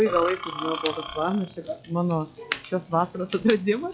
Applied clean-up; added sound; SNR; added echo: classical method log-MMSE.